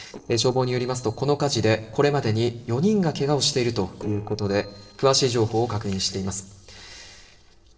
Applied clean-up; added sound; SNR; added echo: neural separator model SepFormer DNS4.